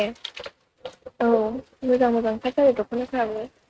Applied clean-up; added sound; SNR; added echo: neural mask model RNNoise.